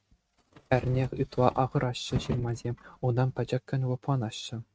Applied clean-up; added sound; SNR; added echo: neural mask model RNNoise.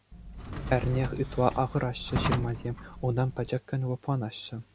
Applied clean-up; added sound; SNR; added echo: none; Drawer open or close; 5 dB; none.